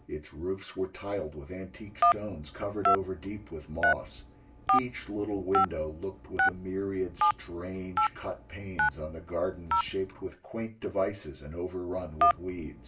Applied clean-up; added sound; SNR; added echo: none; Telephone; -3 dB; reverberation time 0.2 s.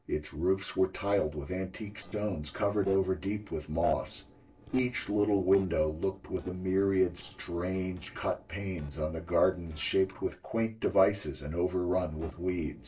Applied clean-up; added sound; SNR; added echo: neural separator model SepFormer DNS4.